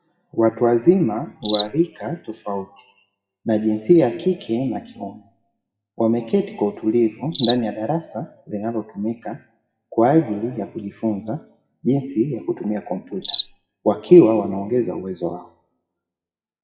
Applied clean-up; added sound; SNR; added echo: classical method WPE with log-MMSE.